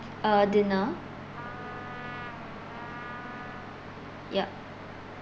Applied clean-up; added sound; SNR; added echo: none; Microwave oven + Trumpet; 12 dB; none.